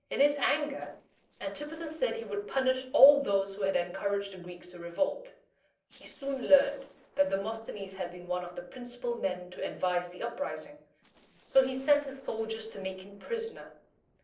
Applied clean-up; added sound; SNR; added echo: neural separator model SepFormer DNS4.